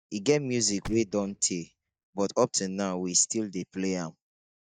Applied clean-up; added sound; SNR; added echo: neural mask model DeepFilterNet 3.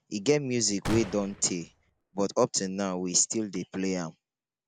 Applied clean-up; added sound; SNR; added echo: none; Gunshot, gunfire; 9 dB; none.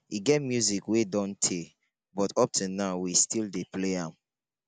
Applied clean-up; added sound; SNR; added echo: none; none; none; none.